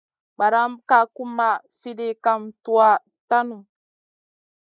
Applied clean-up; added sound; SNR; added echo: neural mask model Resemble Enhance denoiser.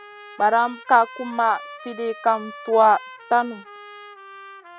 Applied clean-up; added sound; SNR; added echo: none; Trumpet; 18 dB; none.